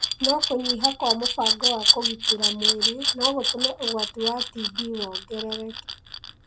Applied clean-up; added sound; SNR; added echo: none; Glass; -4 dB; none.